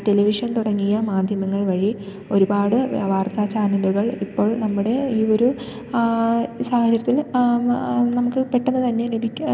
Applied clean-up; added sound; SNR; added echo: none; none; none; none.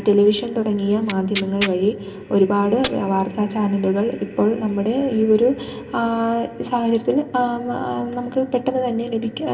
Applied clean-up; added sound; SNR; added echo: none; Tearing; 13 dB; reverberation time 0.2 s.